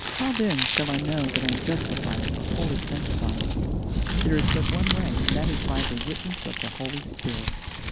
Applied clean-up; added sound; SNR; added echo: none; Crumpling, crinkling + Thunder / Rain; -4 dB; none.